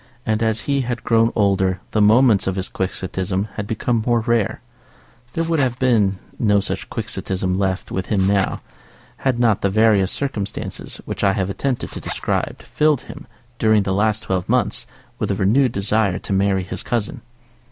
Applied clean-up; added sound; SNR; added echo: none; Zipper (clothing); 19 dB; none.